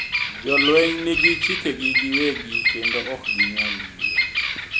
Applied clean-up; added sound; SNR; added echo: none; Bird vocalization, bird call, bird song; -3 dB; none.